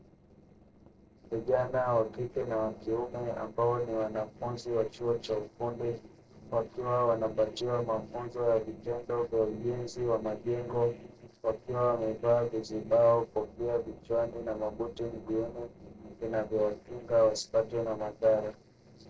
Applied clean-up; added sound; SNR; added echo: neural separator model SepFormer DNS4.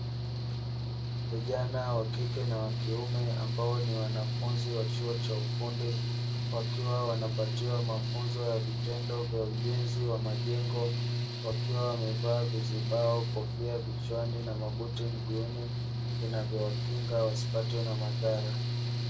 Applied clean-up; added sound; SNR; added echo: none; Mechanical fan / Engine; -4 dB; reverberation time 0.2 s.